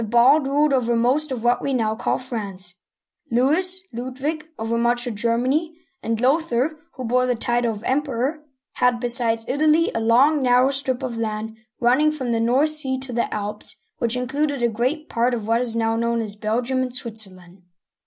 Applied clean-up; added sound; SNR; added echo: none; none; none; none.